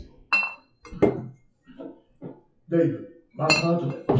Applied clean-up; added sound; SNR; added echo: classical method WPE with log-MMSE.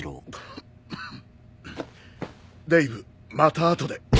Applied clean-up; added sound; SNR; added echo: none; none; none; none.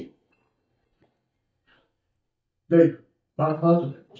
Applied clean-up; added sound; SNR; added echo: neural mask model DeepFilterNet 3.